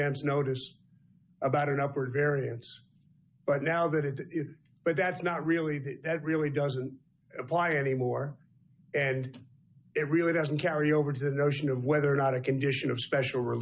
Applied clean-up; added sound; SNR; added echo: none; none; none; none.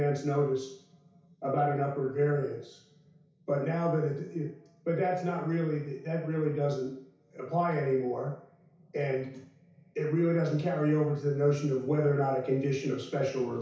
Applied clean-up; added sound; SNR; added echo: none; none; none; reverberation time 0.6 s.